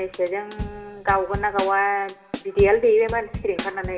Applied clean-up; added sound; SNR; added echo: none; Drum kit; 11 dB; reverberation time 2.2 s.